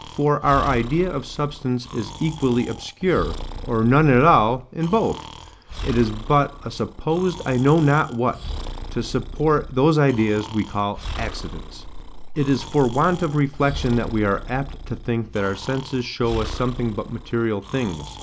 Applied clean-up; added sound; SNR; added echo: none; Breathing; 12 dB; none.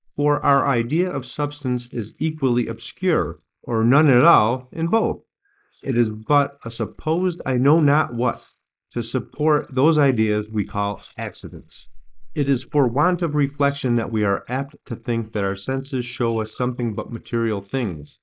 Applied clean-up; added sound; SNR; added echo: neural mask model Resemble Enhance denoiser.